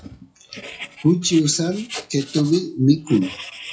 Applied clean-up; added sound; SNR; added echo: classical method WPE with log-MMSE.